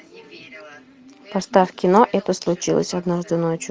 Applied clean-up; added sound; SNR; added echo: none; none; none; none.